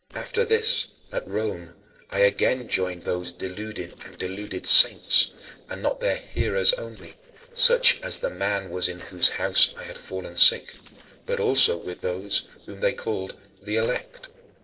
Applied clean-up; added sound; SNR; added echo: neural separator model SepFormer DNS4.